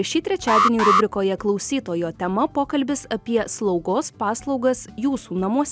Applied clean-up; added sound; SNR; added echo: none; Alarm; 0 dB; none.